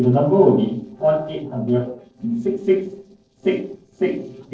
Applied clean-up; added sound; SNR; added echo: neural separator model SepFormer DNS4.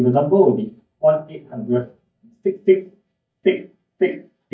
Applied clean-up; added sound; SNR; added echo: neural mask model DeepFilterNet 3.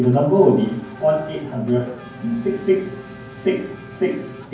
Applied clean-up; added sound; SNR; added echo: none; Race car, auto racing / Accelerating, revving, vroom; 20 dB; reverberation time 0.9 s.